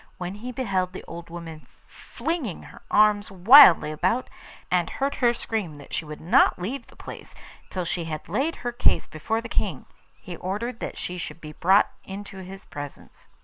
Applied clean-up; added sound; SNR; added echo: none; none; none; none.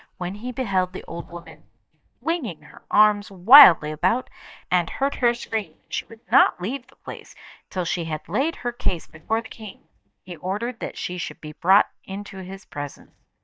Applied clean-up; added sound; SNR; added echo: neural mask model DeepFilterNet 3.